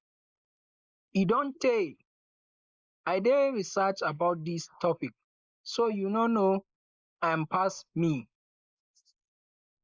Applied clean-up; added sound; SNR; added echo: neural mask model Resemble Enhance denoiser.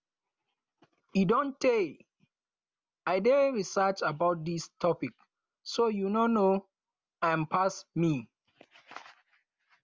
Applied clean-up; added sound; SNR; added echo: none; none; none; none.